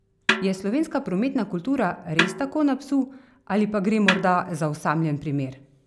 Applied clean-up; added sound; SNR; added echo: none; Snare drum; 6 dB; none.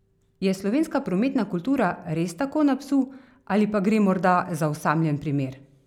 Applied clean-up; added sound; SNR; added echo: none; none; none; none.